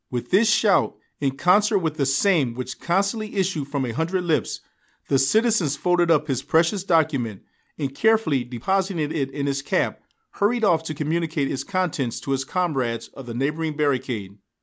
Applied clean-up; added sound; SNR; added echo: none; none; none; none.